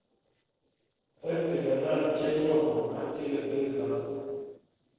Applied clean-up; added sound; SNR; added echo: neural separator model SepFormer DNS4.